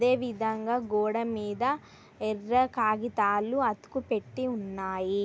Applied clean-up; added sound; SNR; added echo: none; none; none; none.